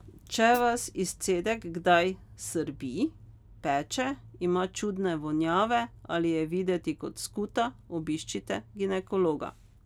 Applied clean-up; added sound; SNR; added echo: none; Hi-hat; 17 dB; none.